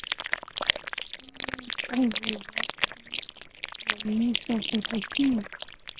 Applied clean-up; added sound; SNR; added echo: neural separator model SepFormer WHAMR!.